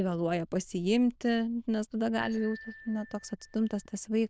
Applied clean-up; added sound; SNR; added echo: neural diffusion model UNIVERSE++.